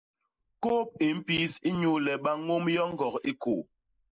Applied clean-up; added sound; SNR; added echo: neural mask model Resemble Enhance denoiser.